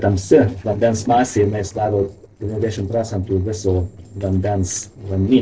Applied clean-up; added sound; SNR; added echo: neural separator model SepFormer DNS4.